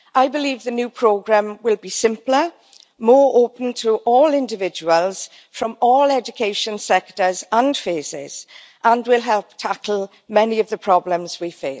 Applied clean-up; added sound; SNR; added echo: none; none; none; none.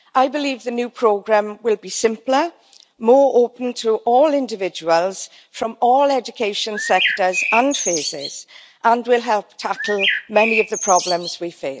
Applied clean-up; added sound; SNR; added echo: none; Bird; 4 dB; none.